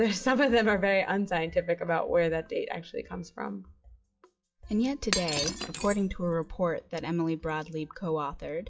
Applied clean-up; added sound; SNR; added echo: classical method WPE with log-MMSE.